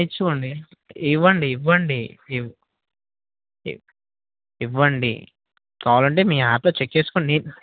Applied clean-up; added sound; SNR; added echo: none; none; none; none.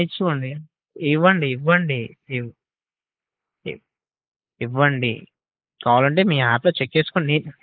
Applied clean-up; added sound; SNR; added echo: neural mask model Resemble Enhance denoiser.